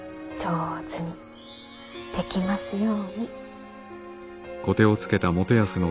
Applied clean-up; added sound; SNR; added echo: none; Chime; 8 dB; none.